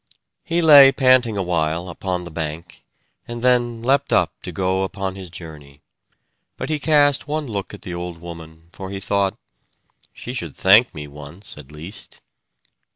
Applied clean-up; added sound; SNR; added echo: none; none; none; none.